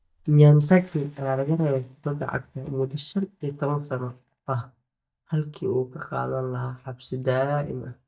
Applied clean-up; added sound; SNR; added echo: neural mask model DeepFilterNet 3.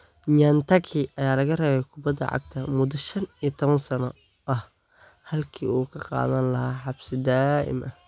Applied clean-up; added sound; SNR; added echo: none; none; none; none.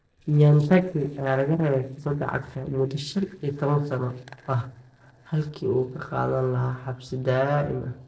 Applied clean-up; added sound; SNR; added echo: neural separator model SepFormer DNS4.